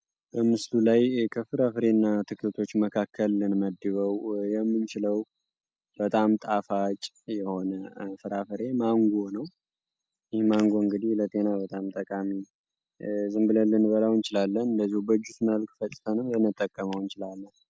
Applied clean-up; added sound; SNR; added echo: none; none; none; none.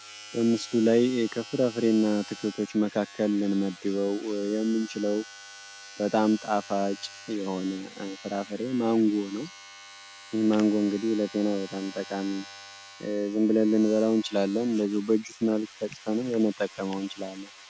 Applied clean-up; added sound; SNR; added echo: none; Domestic sounds, home sounds; 19 dB; none.